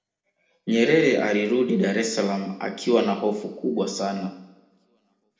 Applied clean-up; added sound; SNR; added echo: none; none; none; reverberation time 0.7 s.